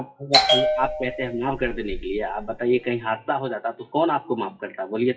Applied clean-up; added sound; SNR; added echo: classical method WPE with log-MMSE.